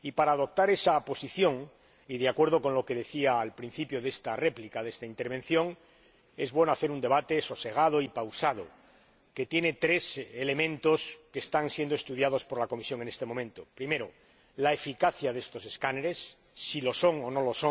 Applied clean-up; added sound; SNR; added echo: none; none; none; none.